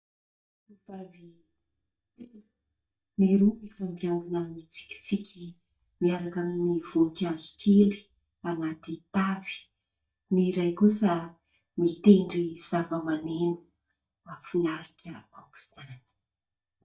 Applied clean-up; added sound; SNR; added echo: neural mask model DeepFilterNet 3.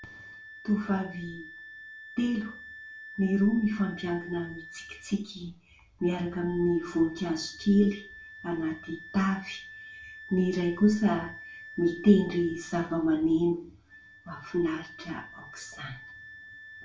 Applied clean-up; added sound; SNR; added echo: none; Wind instrument, woodwind instrument; 17 dB; reverberation time 0.3 s.